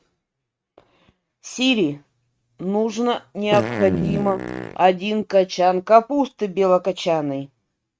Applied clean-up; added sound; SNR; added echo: neural mask model RNNoise.